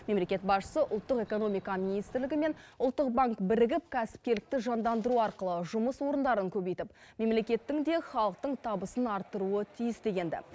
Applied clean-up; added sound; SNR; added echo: none; none; none; none.